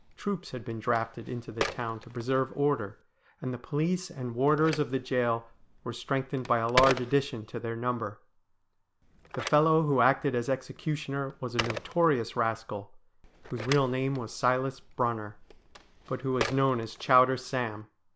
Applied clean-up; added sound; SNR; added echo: none; Telephone; 12 dB; none.